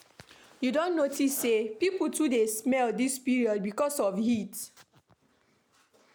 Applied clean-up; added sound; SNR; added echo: none; none; none; none.